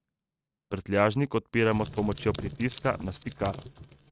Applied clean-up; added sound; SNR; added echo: neural mask model RNNoise.